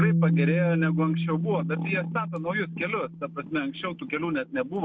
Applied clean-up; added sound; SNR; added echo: none; Bass guitar; -1 dB; none.